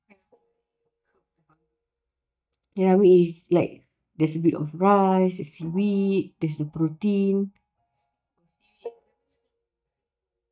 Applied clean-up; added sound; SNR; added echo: neural mask model DeepFilterNet 3.